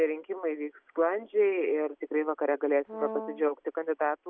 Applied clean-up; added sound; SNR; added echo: none; Brass instrument; 10 dB; none.